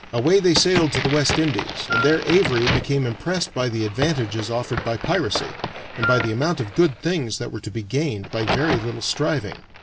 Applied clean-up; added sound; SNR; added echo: none; Wind instrument, woodwind instrument + Crack; 6 dB; none.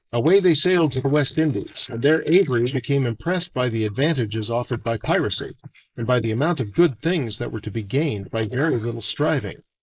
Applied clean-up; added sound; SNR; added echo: neural mask model Resemble Enhance denoiser.